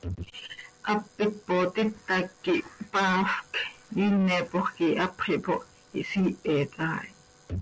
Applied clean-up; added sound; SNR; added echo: none; none; none; none.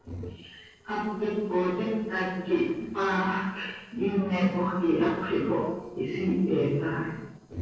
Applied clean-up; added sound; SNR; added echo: neural separator model SepFormer DNS4.